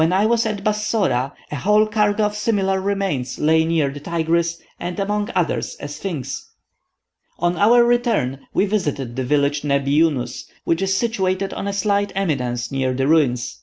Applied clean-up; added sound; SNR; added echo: none; none; none; none.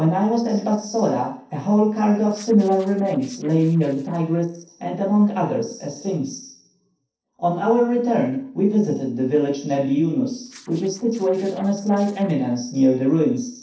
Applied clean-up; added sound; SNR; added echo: neural separator model SepFormer DNS4.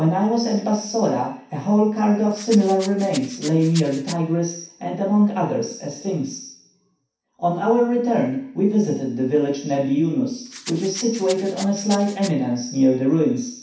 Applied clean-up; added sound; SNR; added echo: none; Rattle; 16 dB; reverberation time 0.6 s.